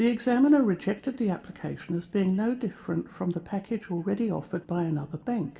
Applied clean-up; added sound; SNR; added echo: none; none; none; reverberation time 2.3 s.